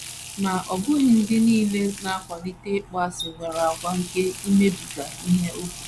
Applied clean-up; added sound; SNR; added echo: none; Water tap, faucet; 13 dB; none.